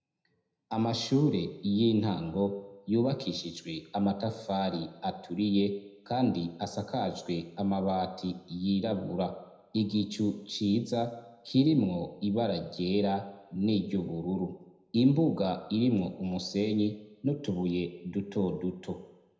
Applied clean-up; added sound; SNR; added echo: none; none; none; reverberation time 0.8 s.